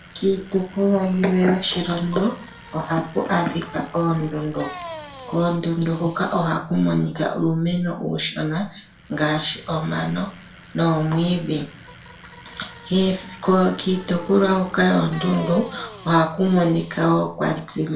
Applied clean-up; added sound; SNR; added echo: none; Bicycle; 19 dB; reverberation time 0.3 s.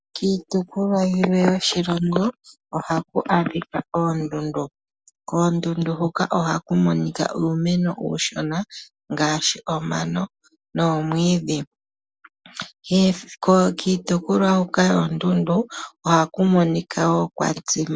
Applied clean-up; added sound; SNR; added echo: none; none; none; none.